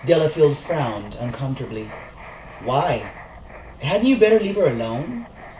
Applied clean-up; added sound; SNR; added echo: none; Writing; 18 dB; reverberation time 0.3 s.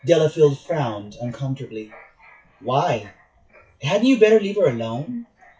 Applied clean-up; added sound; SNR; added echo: classical method WPE with log-MMSE.